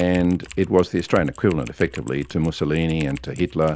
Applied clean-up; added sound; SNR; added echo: none; Typing; 20 dB; none.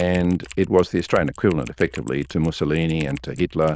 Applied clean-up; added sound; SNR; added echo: neural diffusion model UNIVERSE++.